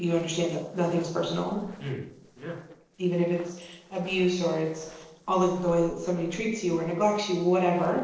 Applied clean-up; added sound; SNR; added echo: neural separator model SepFormer DNS4.